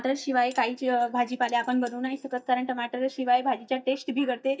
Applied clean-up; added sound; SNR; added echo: neural mask model DeepFilterNet 3.